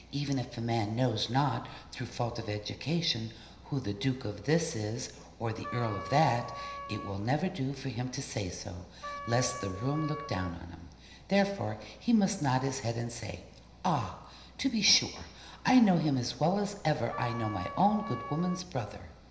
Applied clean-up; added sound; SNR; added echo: none; Wind instrument, woodwind instrument; 11 dB; reverberation time 0.9 s.